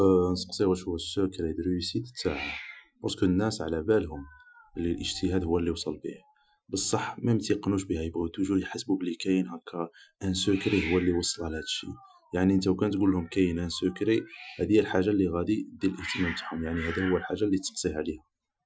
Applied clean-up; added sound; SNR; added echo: classical method Wiener filter.